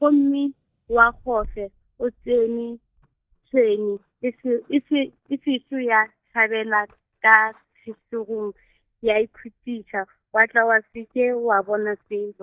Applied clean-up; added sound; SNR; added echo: neural mask model DeepFilterNet 3.